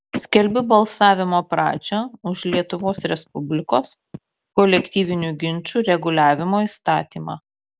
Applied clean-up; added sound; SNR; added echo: none; Telephone; 16 dB; none.